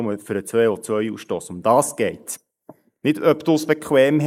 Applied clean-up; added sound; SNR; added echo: neural mask model Resemble Enhance denoiser.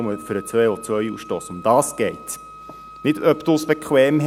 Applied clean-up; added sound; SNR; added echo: none; Wind instrument, woodwind instrument; 19 dB; none.